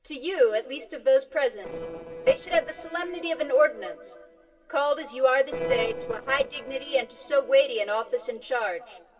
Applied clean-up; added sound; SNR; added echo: neural separator model SepFormer DNS4.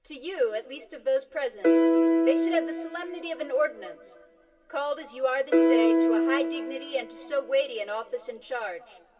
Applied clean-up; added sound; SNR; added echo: none; Piano; -4 dB; reverberation time 2.9 s.